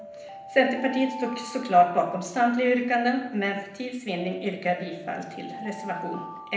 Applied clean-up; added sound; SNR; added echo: none; Alarm; 15 dB; reverberation time 0.8 s.